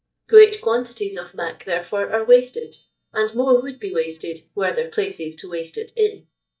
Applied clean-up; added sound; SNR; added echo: neural mask model DeepFilterNet 3.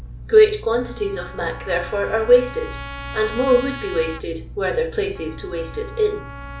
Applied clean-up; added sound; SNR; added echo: none; Trumpet; 16 dB; reverberation time 0.4 s.